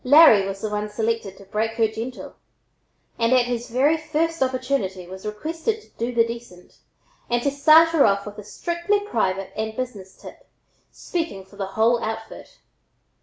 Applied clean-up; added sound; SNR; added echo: none; none; none; none.